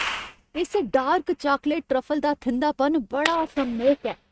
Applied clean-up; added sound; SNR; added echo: neural mask model RNNoise.